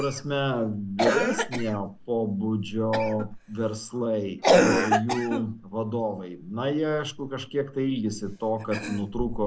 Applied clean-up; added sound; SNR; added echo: none; Cough; 1 dB; none.